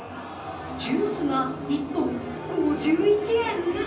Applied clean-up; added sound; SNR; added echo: none; Crowd; 18 dB; reverberation time 0.6 s.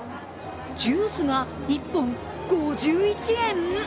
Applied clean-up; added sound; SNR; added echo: none; none; none; none.